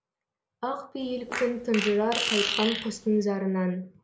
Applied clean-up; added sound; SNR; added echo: none; Fart; 4 dB; none.